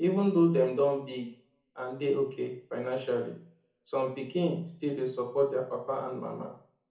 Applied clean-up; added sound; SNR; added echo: none; none; none; reverberation time 0.7 s.